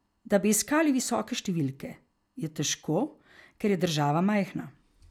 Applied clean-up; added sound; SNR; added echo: none; none; none; none.